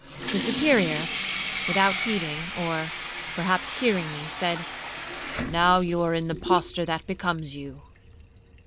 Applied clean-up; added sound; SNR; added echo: none; Sink (filling or washing) / Water tap, faucet; 1 dB; none.